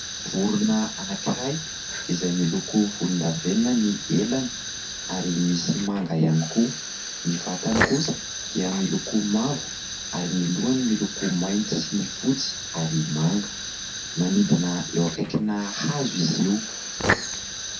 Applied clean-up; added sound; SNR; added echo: none; Fire; 7 dB; reverberation time 0.3 s.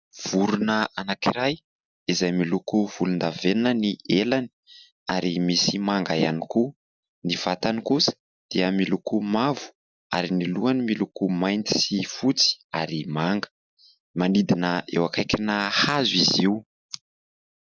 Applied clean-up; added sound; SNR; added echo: none; none; none; none.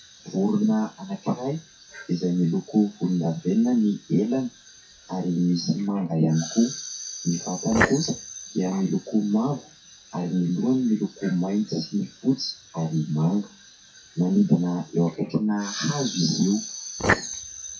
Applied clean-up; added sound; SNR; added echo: classical method WPE with log-MMSE.